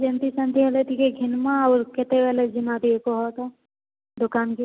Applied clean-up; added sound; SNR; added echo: none; none; none; none.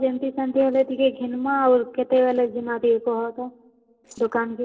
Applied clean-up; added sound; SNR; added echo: neural separator model SepFormer DNS4.